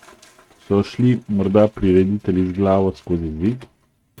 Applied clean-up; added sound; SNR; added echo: neural mask model RNNoise.